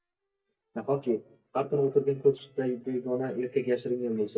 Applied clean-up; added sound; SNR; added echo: neural mask model DeepFilterNet 3.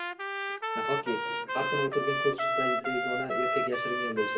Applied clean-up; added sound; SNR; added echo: none; Trumpet; -2 dB; reverberation time 2.0 s.